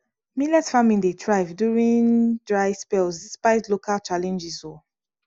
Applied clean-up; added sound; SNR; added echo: none; none; none; none.